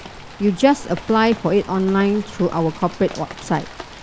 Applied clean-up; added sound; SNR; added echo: none; Rain; 16 dB; none.